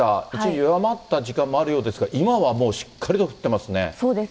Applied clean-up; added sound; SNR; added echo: none; none; none; none.